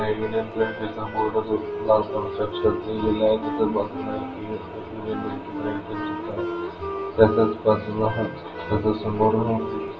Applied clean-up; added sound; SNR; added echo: none; Wind instrument, woodwind instrument; 9 dB; reverberation time 0.3 s.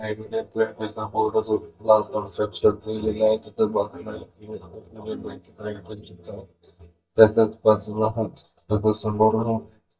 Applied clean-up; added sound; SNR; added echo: neural mask model DeepFilterNet 3.